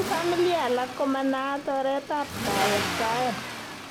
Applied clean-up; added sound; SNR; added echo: none; Accelerating, revving, vroom; 5 dB; none.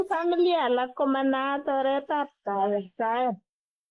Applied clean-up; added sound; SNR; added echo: neural mask model Resemble Enhance denoiser.